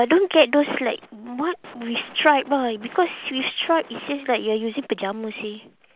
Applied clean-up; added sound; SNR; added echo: none; none; none; none.